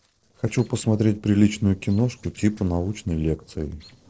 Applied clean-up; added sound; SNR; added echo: neural separator model SepFormer DNS4.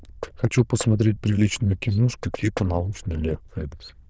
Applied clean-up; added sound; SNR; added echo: neural diffusion model UNIVERSE++.